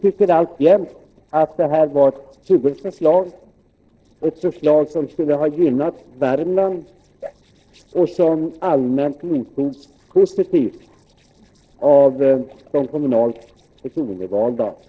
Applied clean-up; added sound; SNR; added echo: neural separator model SepFormer DNS4.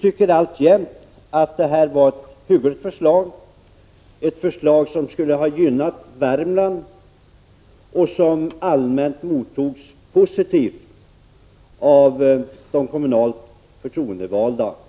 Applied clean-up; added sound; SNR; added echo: none; none; none; none.